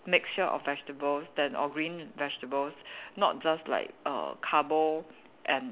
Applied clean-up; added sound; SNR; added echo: none; none; none; none.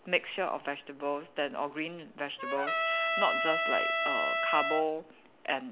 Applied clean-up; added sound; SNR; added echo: none; Trumpet; -3 dB; none.